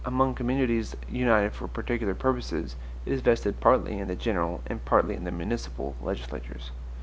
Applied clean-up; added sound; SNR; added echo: none; none; none; none.